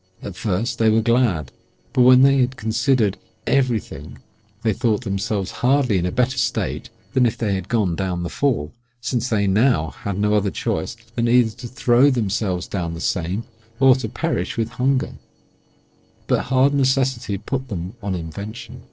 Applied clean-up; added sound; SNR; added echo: neural separator model SepFormer DNS4.